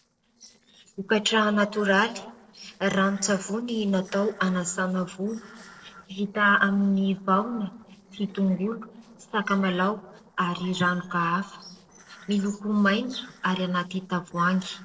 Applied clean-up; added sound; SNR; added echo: neural separator model SepFormer DNS4.